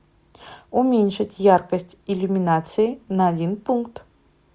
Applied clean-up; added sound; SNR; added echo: none; none; none; none.